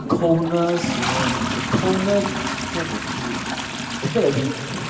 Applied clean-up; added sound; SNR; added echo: none; Toilet flush; 3 dB; reverberation time 1.4 s.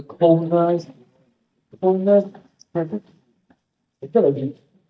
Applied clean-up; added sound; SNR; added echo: neural mask model DeepFilterNet 3.